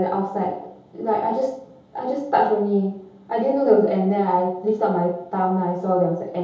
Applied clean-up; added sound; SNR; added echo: none; none; none; reverberation time 0.8 s.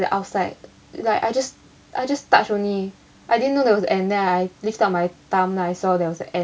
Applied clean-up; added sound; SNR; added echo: none; none; none; none.